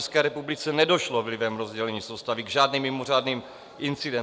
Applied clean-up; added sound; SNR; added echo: none; none; none; none.